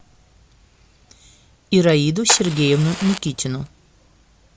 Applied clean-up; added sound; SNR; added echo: none; Fire; 7 dB; none.